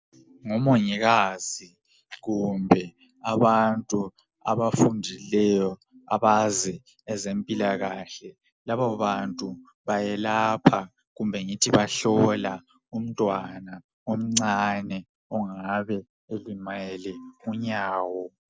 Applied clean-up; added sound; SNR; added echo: none; none; none; none.